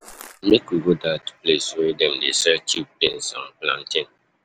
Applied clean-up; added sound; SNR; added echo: none; Crushing; 19 dB; none.